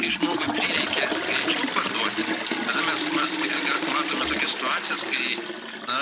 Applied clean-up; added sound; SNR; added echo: none; Toilet flush; -1 dB; none.